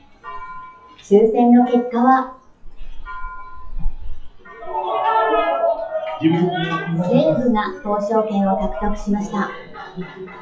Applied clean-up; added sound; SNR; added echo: classical method WPE with log-MMSE.